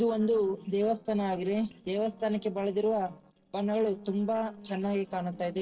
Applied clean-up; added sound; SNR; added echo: neural separator model SepFormer DNS4.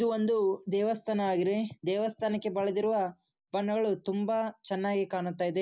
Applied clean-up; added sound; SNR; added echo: none; none; none; none.